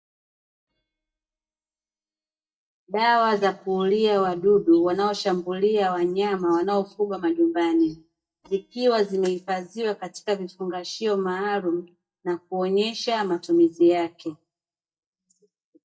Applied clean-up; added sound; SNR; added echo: neural mask model DeepFilterNet 3.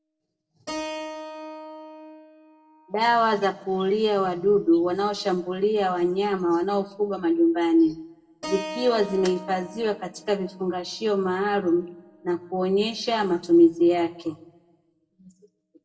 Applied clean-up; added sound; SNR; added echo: none; Keyboard (musical); 18 dB; reverberation time 0.5 s.